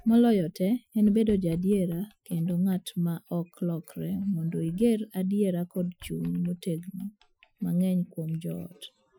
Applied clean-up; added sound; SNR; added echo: classical method Wiener filter.